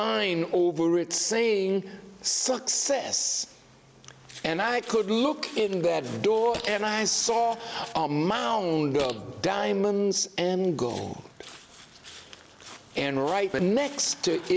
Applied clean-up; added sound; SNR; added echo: none; Walk, footsteps + Fart; 19 dB; none.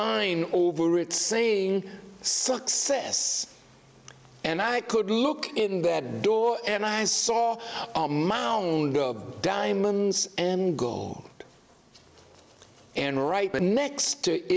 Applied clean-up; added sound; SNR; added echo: none; none; none; none.